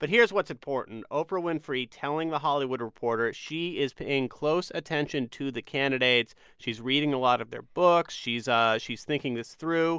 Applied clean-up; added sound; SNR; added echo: none; none; none; none.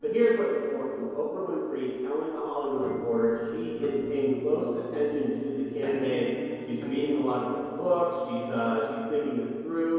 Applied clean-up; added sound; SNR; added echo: neural separator model SepFormer DNS4.